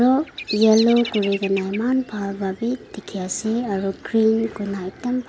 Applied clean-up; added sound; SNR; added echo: none; Bird vocalization, bird call, bird song; 16 dB; none.